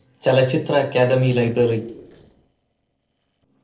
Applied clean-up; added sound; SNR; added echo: neural separator model SepFormer DNS4.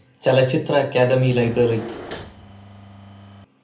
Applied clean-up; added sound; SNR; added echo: none; Engine / Mechanisms; 16 dB; reverberation time 0.3 s.